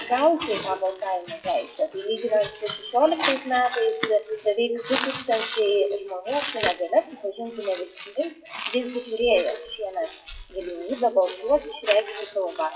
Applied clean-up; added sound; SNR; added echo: classical method WPE with log-MMSE.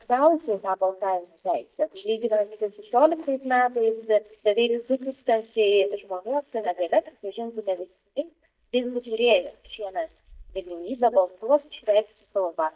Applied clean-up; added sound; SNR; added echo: neural mask model DeepFilterNet 3.